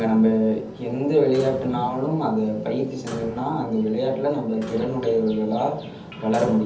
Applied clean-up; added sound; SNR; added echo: none; Clock; 16 dB; reverberation time 0.7 s.